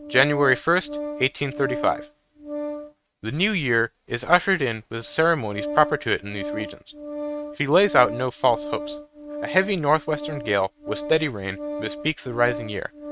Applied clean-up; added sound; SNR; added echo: neural mask model RNNoise.